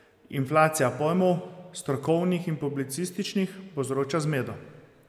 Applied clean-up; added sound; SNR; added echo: none; none; none; none.